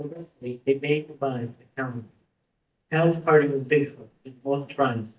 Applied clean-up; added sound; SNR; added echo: neural mask model DeepFilterNet 3.